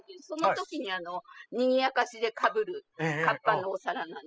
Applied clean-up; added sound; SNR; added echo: classical method spectral subtraction.